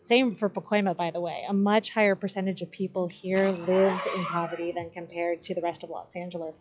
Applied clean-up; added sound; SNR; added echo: classical method log-MMSE.